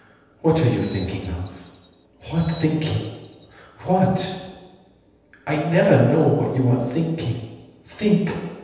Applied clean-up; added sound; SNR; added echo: none; Bird vocalization, bird call, bird song; 18 dB; reverberation time 1.1 s.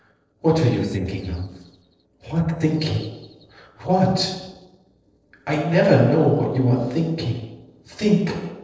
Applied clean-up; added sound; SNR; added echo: neural separator model SepFormer DNS4.